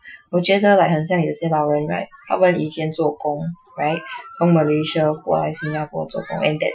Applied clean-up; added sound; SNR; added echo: classical method Wiener filter.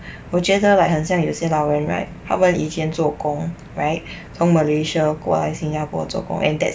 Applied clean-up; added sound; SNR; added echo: none; none; none; none.